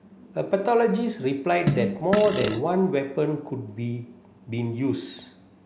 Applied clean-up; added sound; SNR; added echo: none; Fart; 3 dB; none.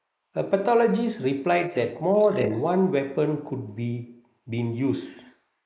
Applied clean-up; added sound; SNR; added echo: neural mask model Resemble Enhance denoiser.